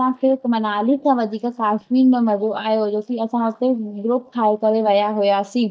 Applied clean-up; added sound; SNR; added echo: neural mask model DeepFilterNet 3.